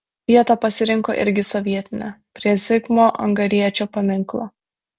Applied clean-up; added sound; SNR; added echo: none; none; none; none.